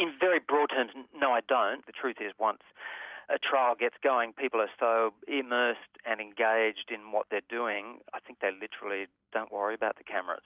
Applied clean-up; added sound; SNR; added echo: none; none; none; none.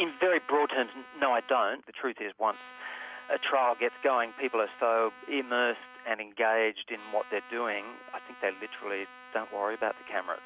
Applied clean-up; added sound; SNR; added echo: none; Trumpet; 20 dB; none.